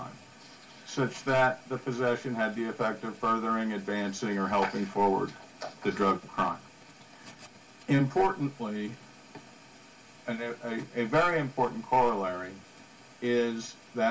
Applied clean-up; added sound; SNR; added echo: none; none; none; reverberation time 0.2 s.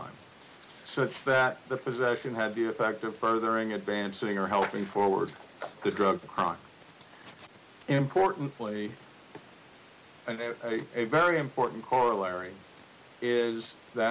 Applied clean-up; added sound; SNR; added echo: none; none; none; none.